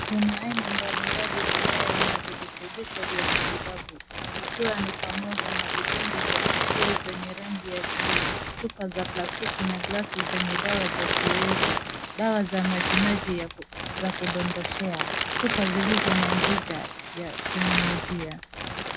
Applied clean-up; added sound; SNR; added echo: none; Crumpling, crinkling; -3 dB; none.